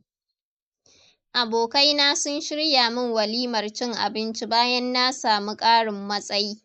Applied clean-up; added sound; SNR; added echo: neural mask model Resemble Enhance denoiser.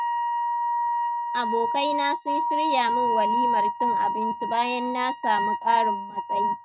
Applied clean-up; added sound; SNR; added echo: neural mask model RNNoise.